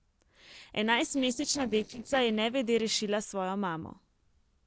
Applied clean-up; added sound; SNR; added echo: neural separator model SepFormer DNS4.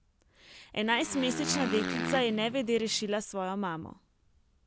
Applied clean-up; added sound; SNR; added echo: none; Motorcycle; 5 dB; none.